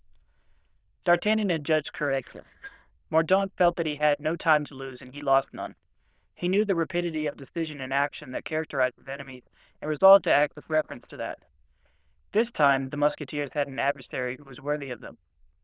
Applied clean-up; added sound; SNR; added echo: neural diffusion model UNIVERSE++.